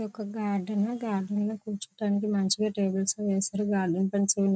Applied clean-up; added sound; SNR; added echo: none; none; none; none.